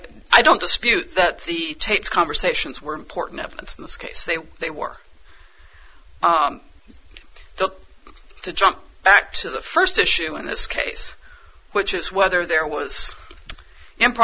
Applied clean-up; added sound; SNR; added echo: none; none; none; none.